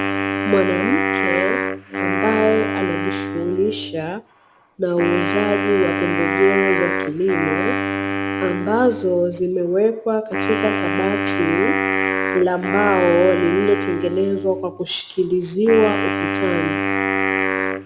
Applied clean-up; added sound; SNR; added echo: none; Wind instrument, woodwind instrument; 2 dB; none.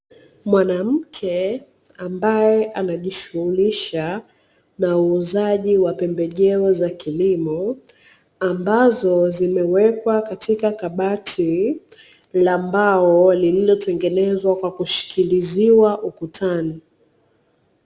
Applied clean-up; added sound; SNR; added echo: none; none; none; none.